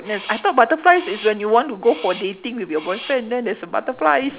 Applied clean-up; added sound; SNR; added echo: none; Crow; 19 dB; none.